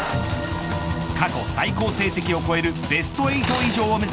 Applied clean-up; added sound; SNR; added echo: none; Sawing / Engine; 11 dB; none.